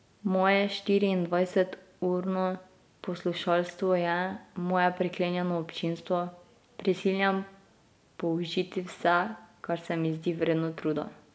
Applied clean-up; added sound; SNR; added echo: none; none; none; none.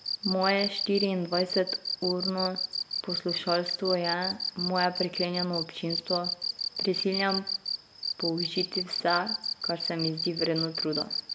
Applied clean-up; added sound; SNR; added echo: none; Cricket; 3 dB; none.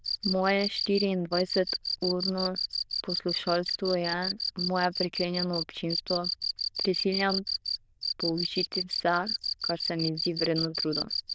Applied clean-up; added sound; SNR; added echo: neural diffusion model UNIVERSE++.